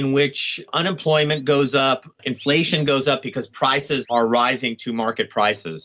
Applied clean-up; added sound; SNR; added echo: none; Animal; 17 dB; none.